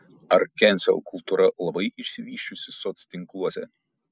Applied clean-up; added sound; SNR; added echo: none; none; none; none.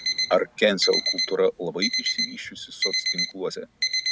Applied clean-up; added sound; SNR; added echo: none; Alarm; 1 dB; none.